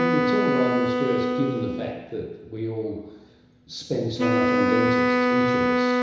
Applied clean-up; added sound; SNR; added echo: none; Wind instrument, woodwind instrument; -5 dB; reverberation time 1.0 s.